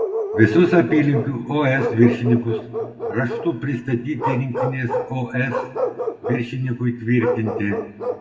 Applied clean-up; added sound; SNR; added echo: none; Bark; 6 dB; reverberation time 1.1 s.